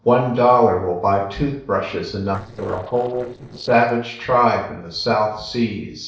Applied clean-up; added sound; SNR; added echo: neural separator model SepFormer DNS4.